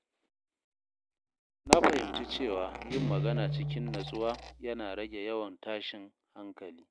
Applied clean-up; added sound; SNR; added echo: none; Coin (dropping) + Guitar; -2 dB; none.